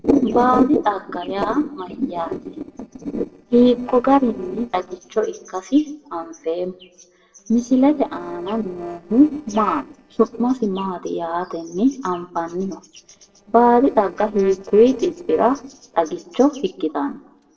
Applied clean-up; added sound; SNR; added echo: neural separator model SepFormer DNS4.